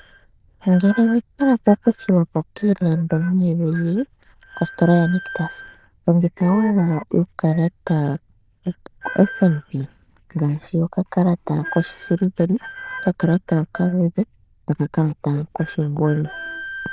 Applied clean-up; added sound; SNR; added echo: neural diffusion model UNIVERSE++.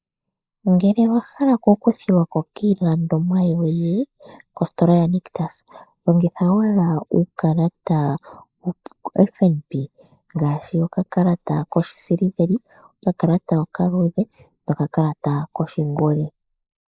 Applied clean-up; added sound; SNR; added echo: neural mask model Resemble Enhance denoiser.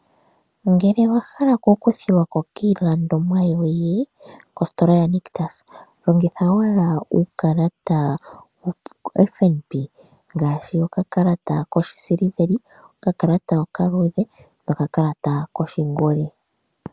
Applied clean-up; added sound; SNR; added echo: none; none; none; none.